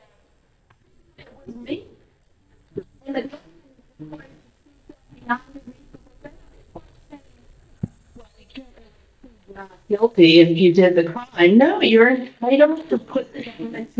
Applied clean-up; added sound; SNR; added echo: neural mask model DeepFilterNet 3.